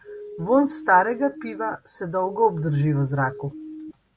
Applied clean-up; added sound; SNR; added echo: none; Siren; 14 dB; none.